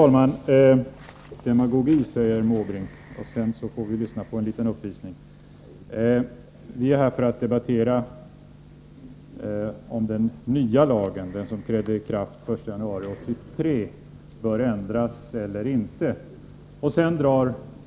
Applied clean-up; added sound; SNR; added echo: none; none; none; none.